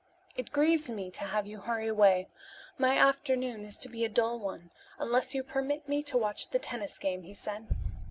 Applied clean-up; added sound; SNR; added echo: none; none; none; none.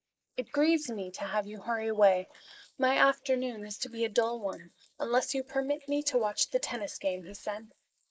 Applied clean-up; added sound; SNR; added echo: neural mask model Resemble Enhance denoiser.